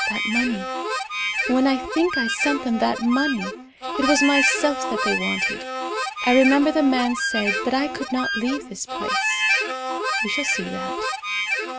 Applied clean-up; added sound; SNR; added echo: none; Harmonica; 1 dB; none.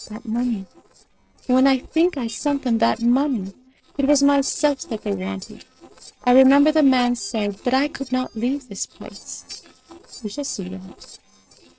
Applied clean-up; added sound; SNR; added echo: neural separator model SepFormer DNS4.